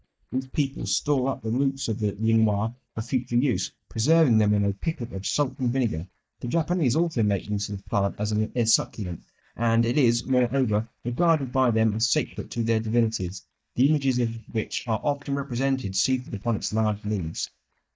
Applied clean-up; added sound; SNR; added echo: neural mask model DeepFilterNet 3.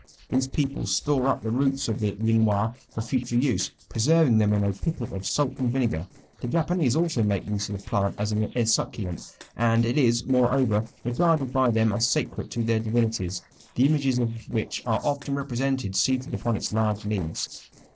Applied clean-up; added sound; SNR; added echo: neural separator model SepFormer DNS4.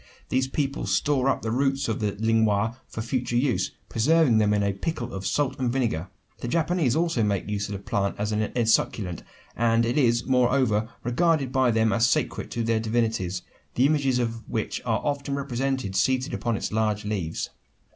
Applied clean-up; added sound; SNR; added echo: none; none; none; none.